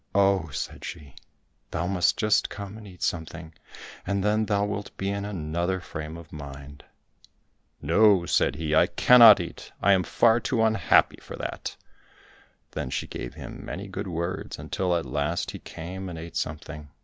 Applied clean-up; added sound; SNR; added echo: none; none; none; none.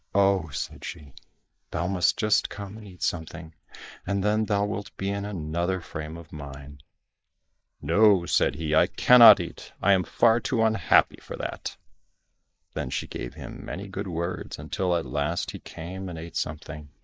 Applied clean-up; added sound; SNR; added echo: neural mask model Resemble Enhance denoiser.